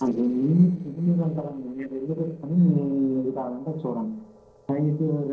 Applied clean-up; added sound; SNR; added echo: neural separator model SepFormer DNS4.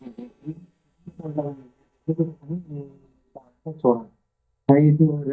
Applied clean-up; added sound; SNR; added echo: neural mask model DeepFilterNet 3.